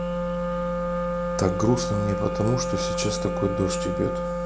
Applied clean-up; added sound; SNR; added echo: none; Wind instrument, woodwind instrument; 0 dB; none.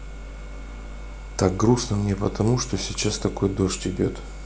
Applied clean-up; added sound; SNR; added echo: none; none; none; none.